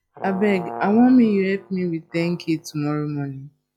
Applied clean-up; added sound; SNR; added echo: classical method log-MMSE.